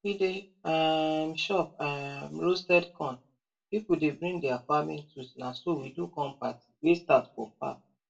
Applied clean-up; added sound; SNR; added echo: none; none; none; reverberation time 0.2 s.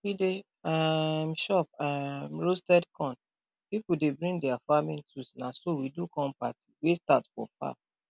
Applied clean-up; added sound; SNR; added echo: none; none; none; none.